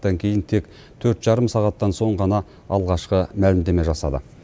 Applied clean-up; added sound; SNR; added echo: none; none; none; none.